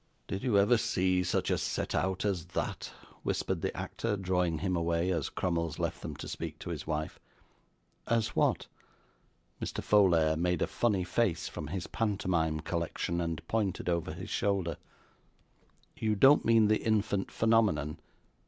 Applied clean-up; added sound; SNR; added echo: none; none; none; none.